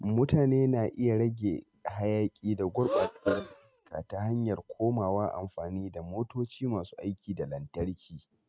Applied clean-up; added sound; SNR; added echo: neural mask model RNNoise.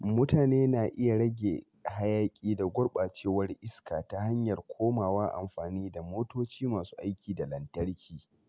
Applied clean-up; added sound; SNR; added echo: none; none; none; none.